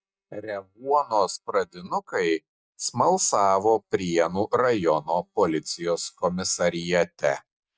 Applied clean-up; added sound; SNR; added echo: neural mask model DeepFilterNet 3.